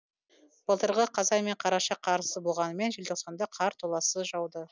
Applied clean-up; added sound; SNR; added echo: none; none; none; none.